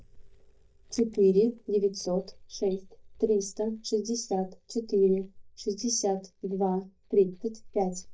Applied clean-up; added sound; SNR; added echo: neural mask model DeepFilterNet 3.